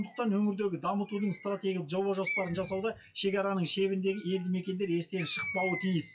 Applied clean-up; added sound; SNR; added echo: classical method WPE with log-MMSE.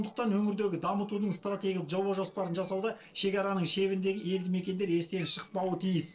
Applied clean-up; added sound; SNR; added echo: neural separator model SepFormer DNS4.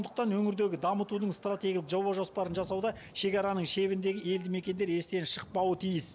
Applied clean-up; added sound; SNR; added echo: none; none; none; none.